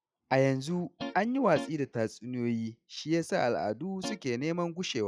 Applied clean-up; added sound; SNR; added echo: classical method log-MMSE.